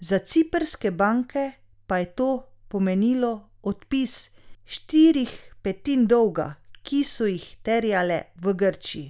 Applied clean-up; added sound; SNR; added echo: none; none; none; none.